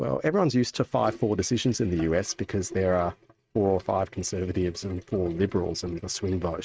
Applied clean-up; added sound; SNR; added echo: neural mask model RNNoise.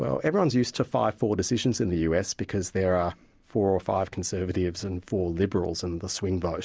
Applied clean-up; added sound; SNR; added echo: none; none; none; none.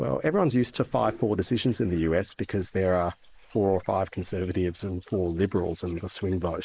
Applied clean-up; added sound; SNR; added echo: neural mask model Resemble Enhance denoiser.